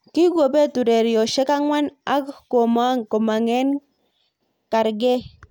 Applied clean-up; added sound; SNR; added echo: none; none; none; none.